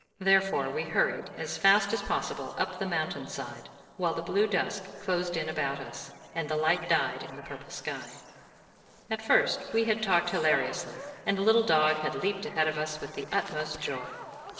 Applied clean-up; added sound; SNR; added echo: neural separator model SepFormer DNS4.